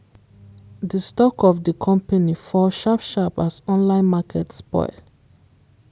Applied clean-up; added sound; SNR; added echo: none; none; none; none.